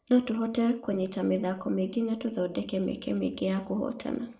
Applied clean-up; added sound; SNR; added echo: neural separator model SepFormer DNS4.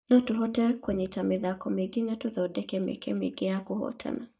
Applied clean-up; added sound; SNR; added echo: neural mask model DeepFilterNet 3.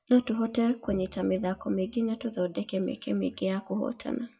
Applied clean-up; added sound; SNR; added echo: classical method WPE with log-MMSE.